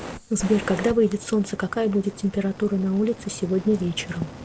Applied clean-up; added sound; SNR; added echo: none; Fire; 15 dB; none.